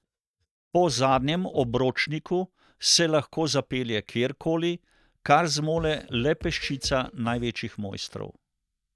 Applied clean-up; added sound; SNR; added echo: neural mask model DeepFilterNet 3.